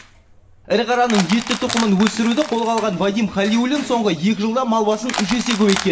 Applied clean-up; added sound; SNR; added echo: none; Crushing; 11 dB; reverberation time 1.9 s.